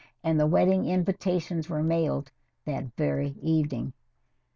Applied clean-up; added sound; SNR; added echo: none; none; none; none.